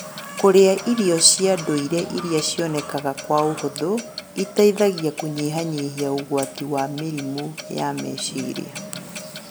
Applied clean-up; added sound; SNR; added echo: none; Clock; 15 dB; none.